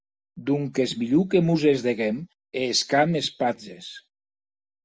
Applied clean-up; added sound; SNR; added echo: none; none; none; none.